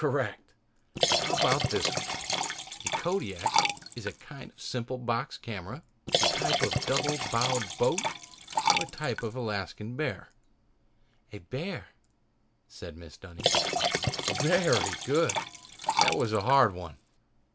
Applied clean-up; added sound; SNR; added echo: none; Liquid; -2 dB; none.